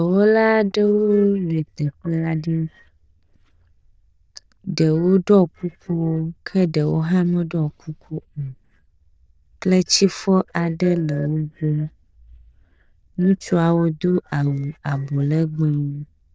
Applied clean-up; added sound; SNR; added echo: neural diffusion model UNIVERSE++.